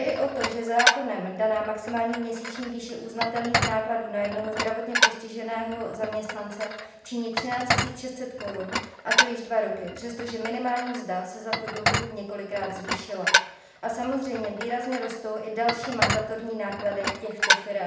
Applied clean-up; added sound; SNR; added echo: none; Dishes, pots, and pans; 0 dB; reverberation time 0.8 s.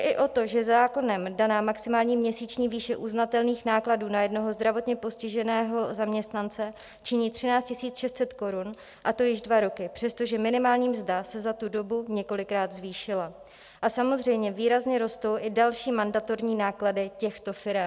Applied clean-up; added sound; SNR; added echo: none; none; none; none.